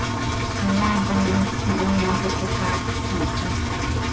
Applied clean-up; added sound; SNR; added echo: none; Engine; -2 dB; none.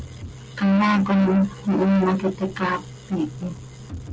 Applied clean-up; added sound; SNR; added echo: none; none; none; none.